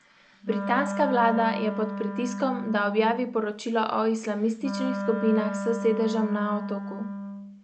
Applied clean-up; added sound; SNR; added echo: none; Wind instrument, woodwind instrument; 6 dB; none.